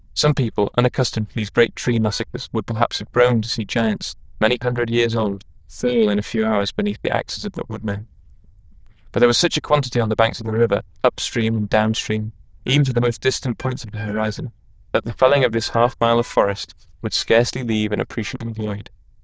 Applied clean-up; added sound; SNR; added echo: neural diffusion model UNIVERSE++.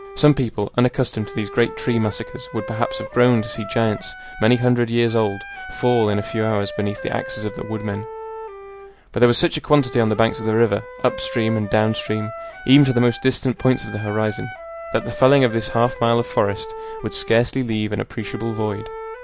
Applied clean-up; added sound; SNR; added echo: none; Wind instrument, woodwind instrument; 13 dB; none.